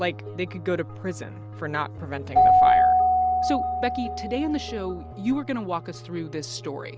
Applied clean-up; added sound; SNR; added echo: none; Keyboard (musical); -5 dB; none.